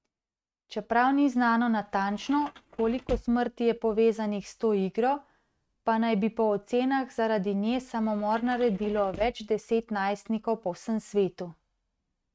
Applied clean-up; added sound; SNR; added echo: neural mask model RNNoise.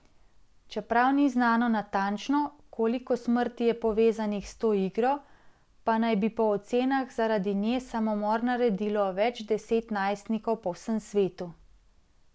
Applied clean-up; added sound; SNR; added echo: none; none; none; none.